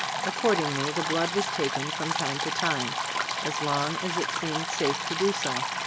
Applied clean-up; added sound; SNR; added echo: none; Stream; -1 dB; none.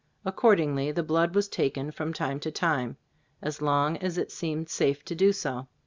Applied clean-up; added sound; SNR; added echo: none; none; none; none.